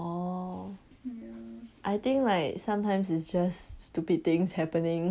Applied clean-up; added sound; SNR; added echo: none; none; none; none.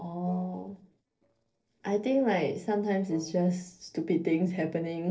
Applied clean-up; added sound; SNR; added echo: neural separator model SepFormer DNS4.